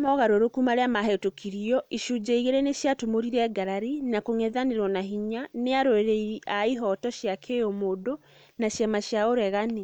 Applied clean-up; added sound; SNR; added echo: none; none; none; none.